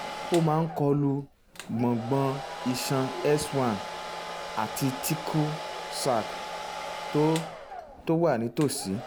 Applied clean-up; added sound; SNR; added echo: none; Domestic sounds, home sounds; 9 dB; none.